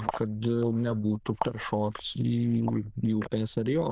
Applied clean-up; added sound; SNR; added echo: neural diffusion model UNIVERSE++.